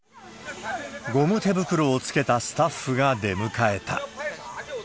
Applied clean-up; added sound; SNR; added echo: none; none; none; none.